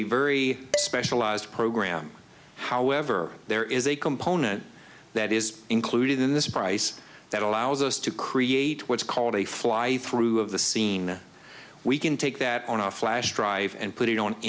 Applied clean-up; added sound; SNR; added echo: none; Dishes, pots, and pans; 11 dB; none.